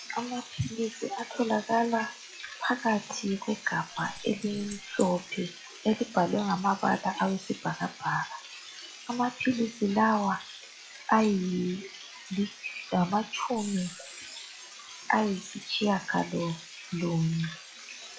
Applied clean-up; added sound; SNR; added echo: classical method log-MMSE.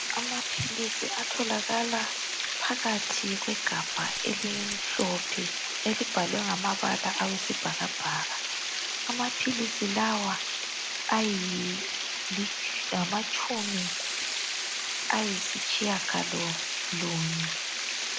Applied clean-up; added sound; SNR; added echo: none; Water + Scissors; -1 dB; none.